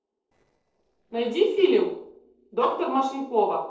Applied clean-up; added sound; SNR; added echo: neural separator model SepFormer DNS4.